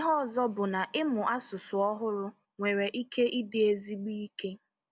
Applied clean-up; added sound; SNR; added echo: none; none; none; none.